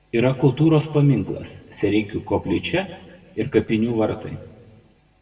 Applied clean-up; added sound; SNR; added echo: none; none; none; reverberation time 1.0 s.